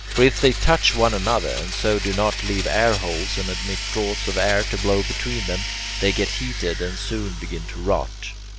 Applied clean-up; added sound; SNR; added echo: none; Domestic sounds, home sounds; 8 dB; none.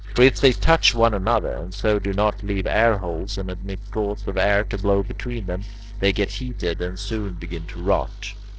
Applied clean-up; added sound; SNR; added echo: neural separator model SepFormer DNS4.